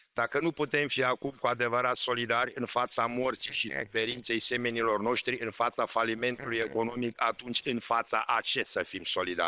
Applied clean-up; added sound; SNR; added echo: neural separator model SepFormer WHAM!.